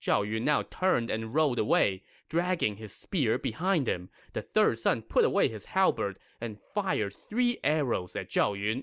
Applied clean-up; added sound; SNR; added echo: none; none; none; none.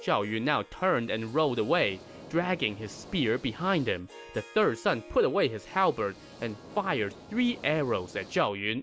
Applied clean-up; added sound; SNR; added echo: none; Hiss + Harp; 19 dB; none.